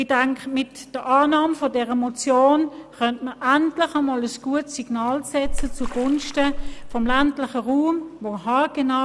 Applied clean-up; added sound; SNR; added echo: none; Splash, splatter; 3 dB; none.